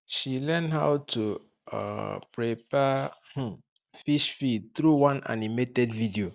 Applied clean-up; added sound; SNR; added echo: none; none; none; none.